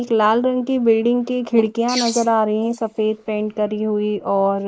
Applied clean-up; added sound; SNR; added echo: neural mask model Resemble Enhance denoiser.